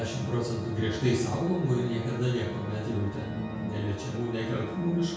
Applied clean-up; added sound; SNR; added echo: none; Organ; 12 dB; reverberation time 0.6 s.